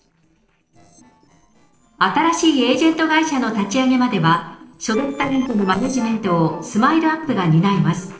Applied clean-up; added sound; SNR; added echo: neural separator model SepFormer DNS4.